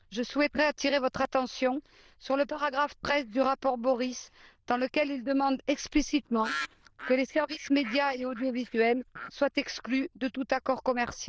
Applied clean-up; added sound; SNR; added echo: neural diffusion model UNIVERSE++.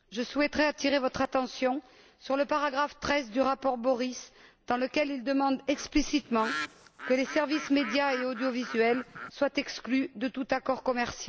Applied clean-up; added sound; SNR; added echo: none; Bird; 11 dB; none.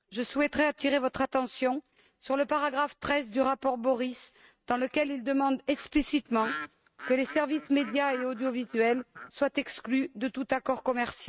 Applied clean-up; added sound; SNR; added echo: neural mask model RNNoise.